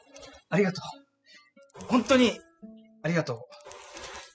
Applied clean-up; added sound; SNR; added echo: classical method spectral subtraction.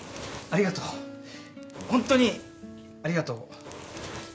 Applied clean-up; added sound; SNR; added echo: none; Fire; 14 dB; none.